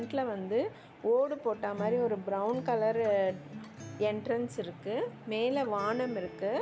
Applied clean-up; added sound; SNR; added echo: none; Acoustic guitar; 15 dB; none.